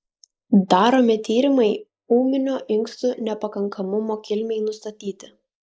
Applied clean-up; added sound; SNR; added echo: neural mask model Resemble Enhance denoiser.